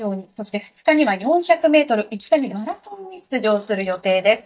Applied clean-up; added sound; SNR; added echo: neural mask model DeepFilterNet 3.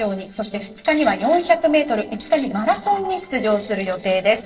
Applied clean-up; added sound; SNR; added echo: neural separator model SepFormer DNS4.